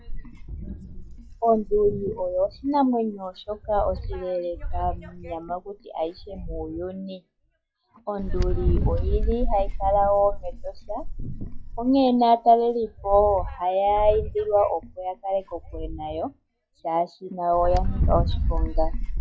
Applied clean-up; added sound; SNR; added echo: classical method log-MMSE.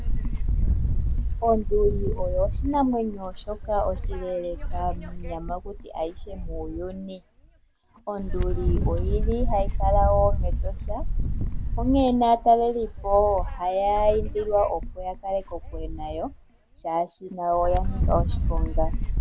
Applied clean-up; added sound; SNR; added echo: none; Wind; 0 dB; none.